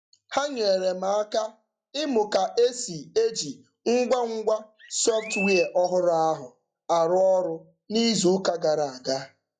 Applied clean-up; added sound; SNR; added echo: classical method log-MMSE.